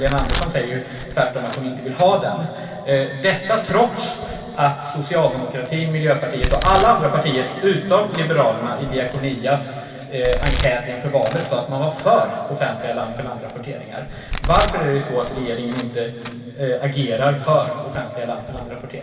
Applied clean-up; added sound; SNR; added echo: none; Domestic sounds, home sounds; 10 dB; reverberation time 2.6 s.